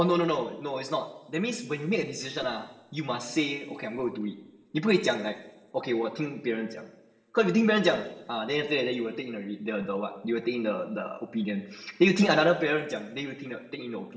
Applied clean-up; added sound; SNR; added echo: none; none; none; reverberation time 1.1 s.